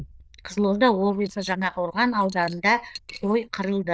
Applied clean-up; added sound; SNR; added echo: neural diffusion model UNIVERSE++.